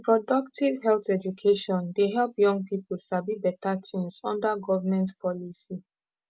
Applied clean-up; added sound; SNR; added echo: none; none; none; none.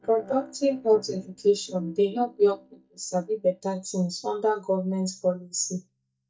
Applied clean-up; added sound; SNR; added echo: neural mask model DeepFilterNet 3.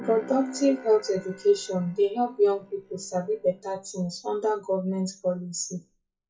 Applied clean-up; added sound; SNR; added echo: classical method WPE with log-MMSE.